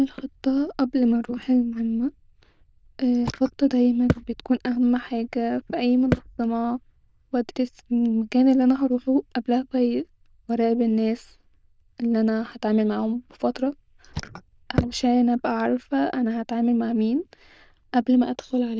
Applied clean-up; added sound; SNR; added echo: neural diffusion model UNIVERSE++.